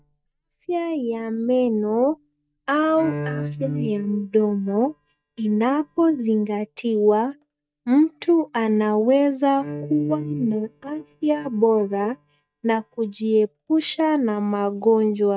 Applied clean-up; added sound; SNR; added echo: neural mask model DeepFilterNet 3.